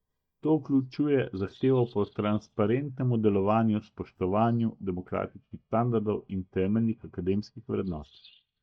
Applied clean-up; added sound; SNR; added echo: neural mask model DeepFilterNet 3.